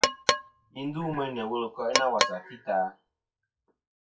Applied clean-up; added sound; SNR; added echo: classical method WPE with log-MMSE.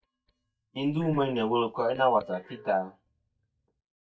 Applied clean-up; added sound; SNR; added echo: neural mask model DeepFilterNet 3.